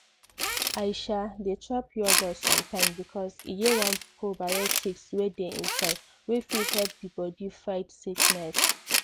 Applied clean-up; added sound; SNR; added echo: none; Tools; -2 dB; none.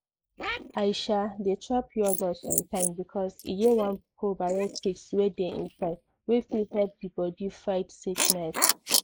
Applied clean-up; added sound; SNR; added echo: neural mask model Resemble Enhance denoiser.